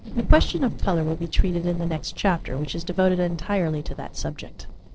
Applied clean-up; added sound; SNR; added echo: neural separator model SepFormer DNS4.